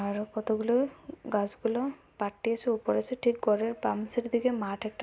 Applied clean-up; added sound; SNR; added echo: none; none; none; none.